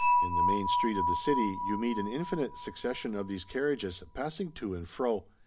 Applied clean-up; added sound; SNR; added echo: none; Dishes, pots, and pans / Chink, clink; -1 dB; none.